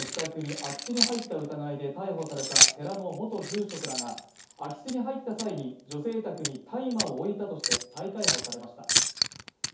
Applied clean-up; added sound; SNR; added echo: none; Keys jangling; -3 dB; reverberation time 0.5 s.